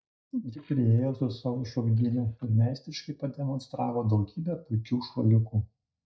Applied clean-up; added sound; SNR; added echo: neural mask model DeepFilterNet 3.